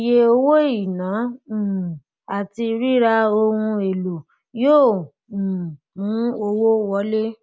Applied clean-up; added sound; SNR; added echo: none; none; none; none.